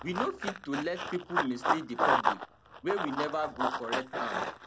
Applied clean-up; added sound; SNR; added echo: none; Run; -3 dB; none.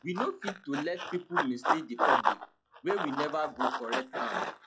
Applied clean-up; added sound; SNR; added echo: classical method log-MMSE.